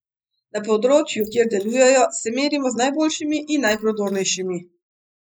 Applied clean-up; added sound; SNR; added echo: neural mask model Resemble Enhance denoiser.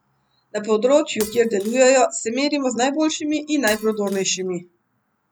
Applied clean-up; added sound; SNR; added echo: none; Shatter; 18 dB; none.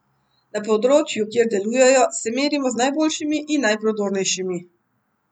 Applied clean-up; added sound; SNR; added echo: none; none; none; none.